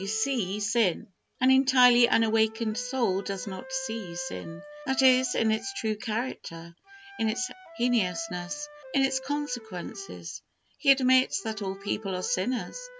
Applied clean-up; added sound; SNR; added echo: none; Wind instrument, woodwind instrument; 18 dB; none.